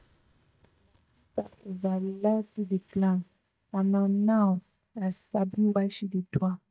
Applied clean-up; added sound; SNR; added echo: neural mask model DeepFilterNet 3.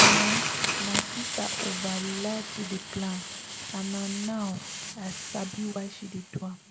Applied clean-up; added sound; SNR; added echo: none; Hiss; -4 dB; reverberation time 1.4 s.